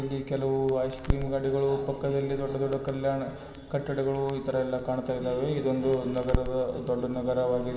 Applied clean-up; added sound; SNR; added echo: none; Crackle; 10 dB; reverberation time 2.9 s.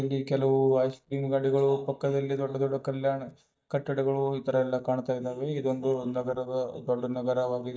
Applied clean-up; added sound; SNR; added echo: neural mask model DeepFilterNet 3.